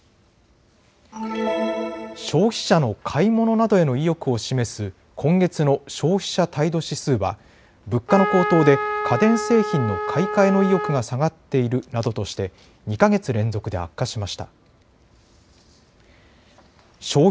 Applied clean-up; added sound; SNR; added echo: none; Trumpet; 4 dB; none.